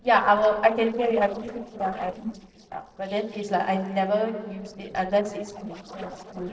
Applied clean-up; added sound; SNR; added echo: neural separator model SepFormer DNS4.